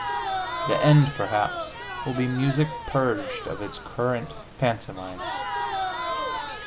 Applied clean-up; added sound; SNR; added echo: none; Crowd; 6 dB; none.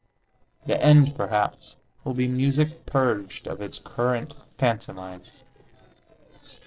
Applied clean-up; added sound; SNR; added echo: neural separator model SepFormer DNS4.